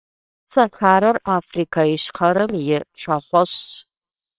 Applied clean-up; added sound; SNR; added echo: neural separator model SepFormer WHAMR!.